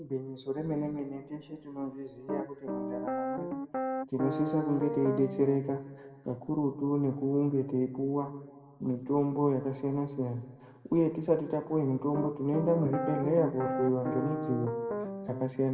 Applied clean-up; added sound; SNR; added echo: none; Piano; 4 dB; reverberation time 1.3 s.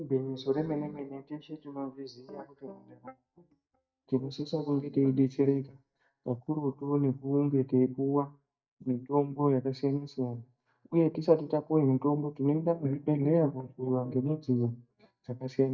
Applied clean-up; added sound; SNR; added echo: neural mask model DeepFilterNet 3.